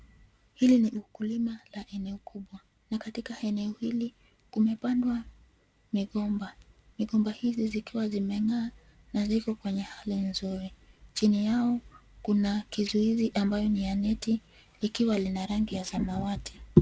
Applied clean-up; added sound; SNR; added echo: none; none; none; none.